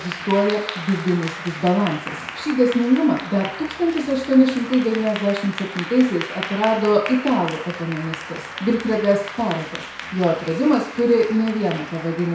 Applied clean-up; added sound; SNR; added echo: none; Applause / Clapping; 12 dB; reverberation time 0.6 s.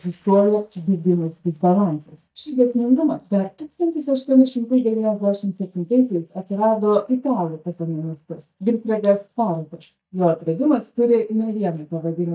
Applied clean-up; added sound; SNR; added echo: neural mask model DeepFilterNet 3.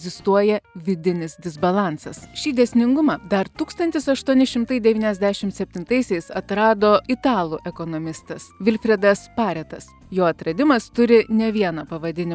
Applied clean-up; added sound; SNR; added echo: none; none; none; none.